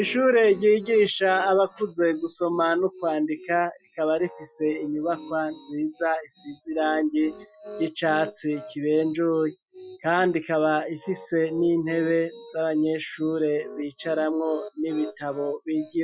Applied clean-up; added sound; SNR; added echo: classical method Wiener filter.